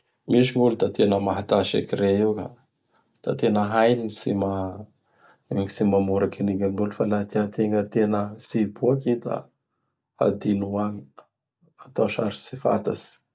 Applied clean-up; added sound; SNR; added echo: none; none; none; none.